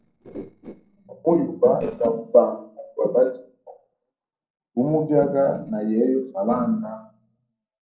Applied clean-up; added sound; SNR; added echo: neural separator model SepFormer DNS4.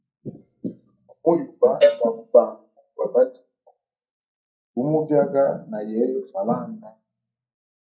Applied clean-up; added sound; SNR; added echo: neural mask model DeepFilterNet 3.